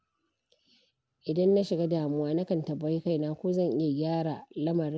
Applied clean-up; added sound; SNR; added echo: none; none; none; none.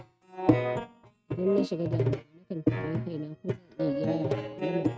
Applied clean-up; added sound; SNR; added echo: neural mask model RNNoise.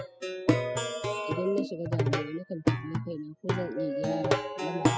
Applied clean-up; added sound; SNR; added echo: classical method spectral subtraction.